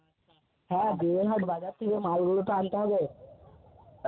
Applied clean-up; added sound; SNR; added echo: none; none; none; none.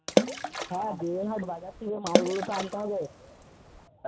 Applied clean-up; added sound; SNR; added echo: none; Water / Splash, splatter; -3 dB; none.